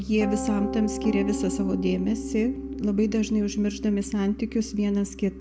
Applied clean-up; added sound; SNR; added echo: none; Piano; 7 dB; none.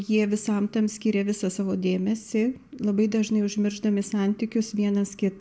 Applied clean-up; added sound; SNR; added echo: none; none; none; none.